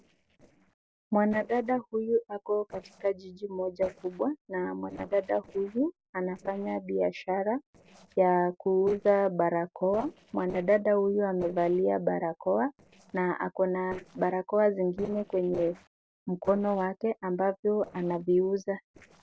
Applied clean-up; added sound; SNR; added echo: neural separator model SepFormer DNS4.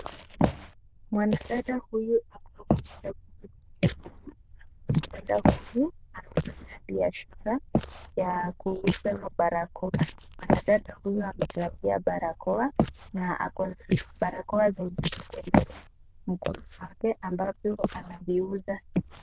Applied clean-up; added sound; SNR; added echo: neural diffusion model UNIVERSE++.